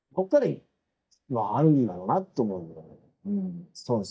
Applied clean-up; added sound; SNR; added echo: neural mask model DeepFilterNet 3.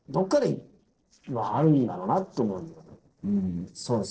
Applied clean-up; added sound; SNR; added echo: neural separator model SepFormer DNS4.